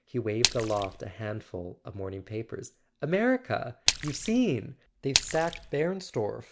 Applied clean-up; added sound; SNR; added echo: none; Splash, splatter; 2 dB; none.